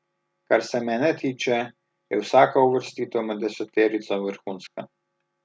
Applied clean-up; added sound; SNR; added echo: none; none; none; none.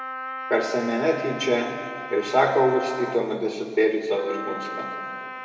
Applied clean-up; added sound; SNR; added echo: none; Wind instrument, woodwind instrument; 11 dB; reverberation time 2.1 s.